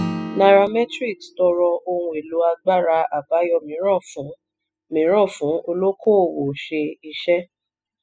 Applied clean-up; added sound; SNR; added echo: classical method spectral subtraction.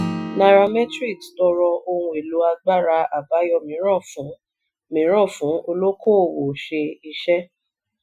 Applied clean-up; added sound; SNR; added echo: classical method Wiener filter.